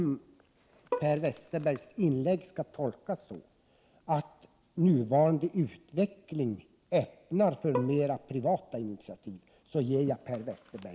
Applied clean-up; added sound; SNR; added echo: none; Bowed string instrument; 10 dB; none.